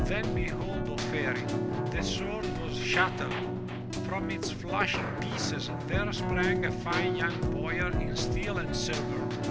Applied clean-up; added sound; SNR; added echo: none; Keyboard (musical); -4 dB; none.